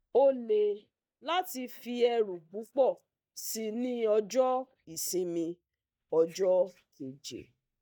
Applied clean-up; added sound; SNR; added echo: neural mask model DeepFilterNet 3.